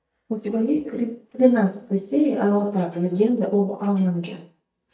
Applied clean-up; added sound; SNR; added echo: neural mask model DeepFilterNet 3.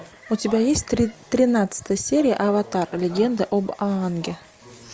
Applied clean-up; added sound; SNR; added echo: none; none; none; none.